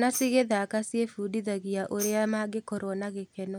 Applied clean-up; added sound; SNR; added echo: none; Tambourine; 15 dB; none.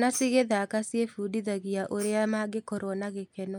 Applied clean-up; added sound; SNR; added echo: neural mask model Resemble Enhance denoiser.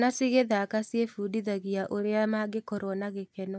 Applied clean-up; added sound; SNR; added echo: neural mask model DeepFilterNet 3.